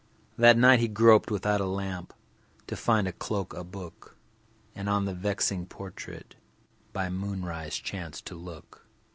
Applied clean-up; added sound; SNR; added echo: none; none; none; none.